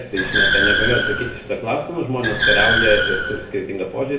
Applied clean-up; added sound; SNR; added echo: none; Car; -2 dB; reverberation time 1.4 s.